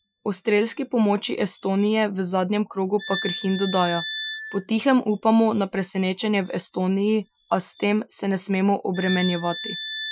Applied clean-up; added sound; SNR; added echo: classical method Wiener filter.